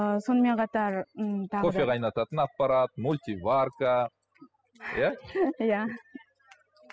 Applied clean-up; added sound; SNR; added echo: classical method spectral subtraction.